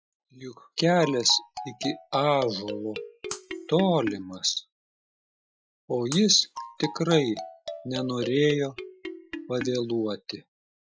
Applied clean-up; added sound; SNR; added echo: classical method Wiener filter.